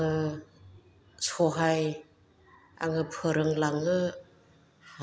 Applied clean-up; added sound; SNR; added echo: none; none; none; none.